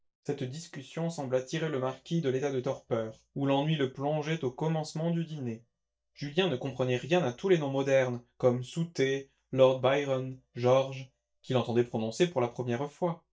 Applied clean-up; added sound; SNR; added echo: neural mask model DeepFilterNet 3.